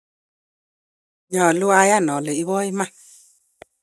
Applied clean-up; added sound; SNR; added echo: neural mask model DeepFilterNet 3.